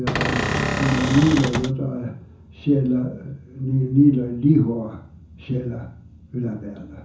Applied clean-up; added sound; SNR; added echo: none; Cupboard open or close / Door; 1 dB; reverberation time 0.6 s.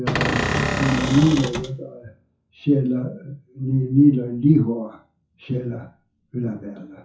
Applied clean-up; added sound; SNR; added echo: classical method WPE with log-MMSE.